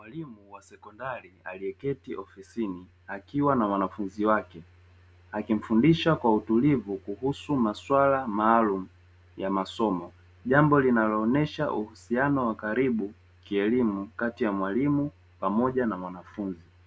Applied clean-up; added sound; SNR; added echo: none; none; none; none.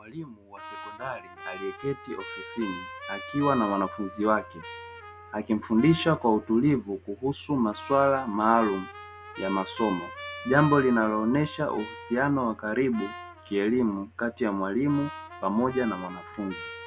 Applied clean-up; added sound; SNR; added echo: none; Trumpet; 15 dB; none.